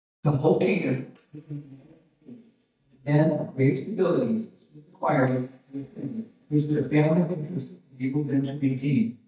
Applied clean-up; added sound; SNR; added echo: neural mask model DeepFilterNet 3.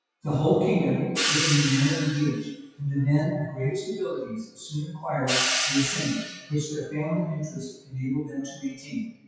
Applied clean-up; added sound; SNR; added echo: classical method WPE with log-MMSE.